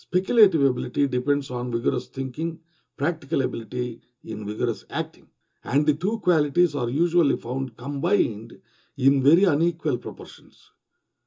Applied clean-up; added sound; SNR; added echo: none; none; none; reverberation time 0.2 s.